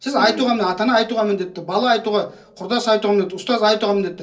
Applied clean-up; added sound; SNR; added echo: none; none; none; reverberation time 0.3 s.